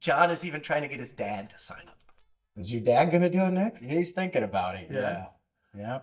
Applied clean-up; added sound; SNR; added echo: neural mask model DeepFilterNet 3.